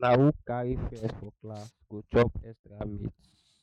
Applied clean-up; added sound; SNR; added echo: neural mask model RNNoise.